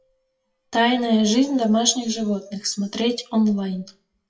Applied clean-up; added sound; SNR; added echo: classical method WPE with log-MMSE.